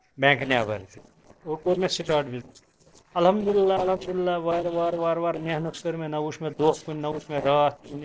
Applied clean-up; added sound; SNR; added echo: neural separator model SepFormer DNS4.